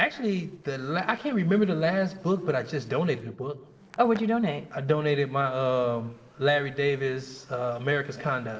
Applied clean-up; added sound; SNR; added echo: neural separator model SepFormer DNS4.